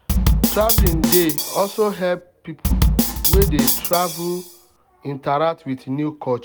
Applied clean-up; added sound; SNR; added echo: none; Bass drum / Snare drum; -4 dB; none.